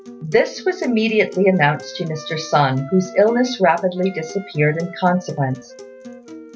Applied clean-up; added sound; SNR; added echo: none; Acoustic guitar + Wind instrument, woodwind instrument; 18 dB; none.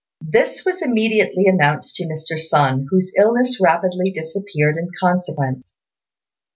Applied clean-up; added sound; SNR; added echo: none; none; none; none.